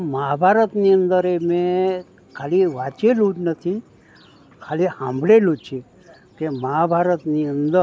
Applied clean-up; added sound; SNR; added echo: none; none; none; none.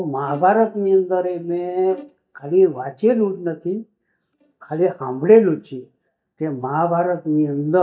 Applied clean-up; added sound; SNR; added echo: neural mask model DeepFilterNet 3.